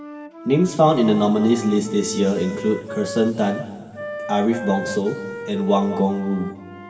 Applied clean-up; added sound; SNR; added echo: none; Wind instrument, woodwind instrument; 12 dB; reverberation time 2.5 s.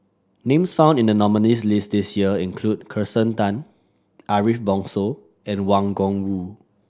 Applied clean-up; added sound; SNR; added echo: none; none; none; none.